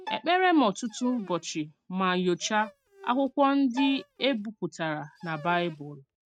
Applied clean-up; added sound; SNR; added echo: neural mask model RNNoise.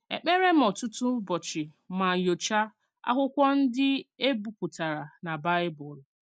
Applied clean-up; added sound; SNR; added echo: none; none; none; none.